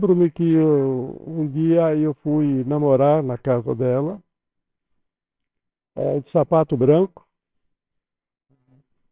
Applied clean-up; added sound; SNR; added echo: neural separator model SepFormer WHAMR!.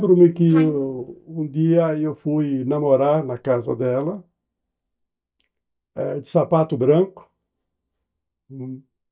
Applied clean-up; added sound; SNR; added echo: neural mask model DeepFilterNet 3.